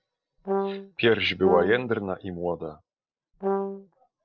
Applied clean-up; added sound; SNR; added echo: neural separator model SepFormer DNS4.